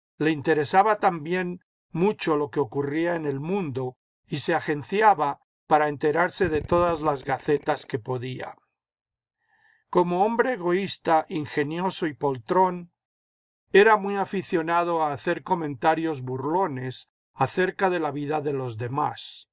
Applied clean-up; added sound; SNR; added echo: neural mask model DeepFilterNet 3.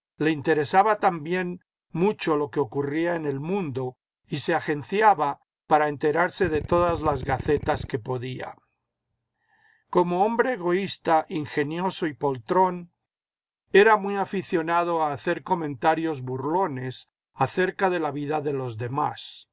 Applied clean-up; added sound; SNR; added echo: none; Drill; 9 dB; none.